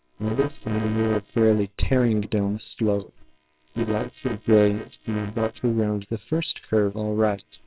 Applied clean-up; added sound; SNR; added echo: neural separator model SepFormer WHAMR!.